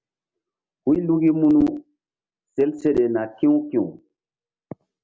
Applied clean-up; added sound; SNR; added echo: none; none; none; none.